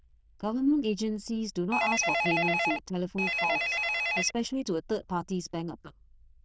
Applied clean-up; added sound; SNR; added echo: neural diffusion model UNIVERSE++.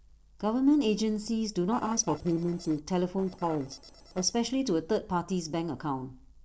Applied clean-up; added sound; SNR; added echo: neural separator model SepFormer DNS4.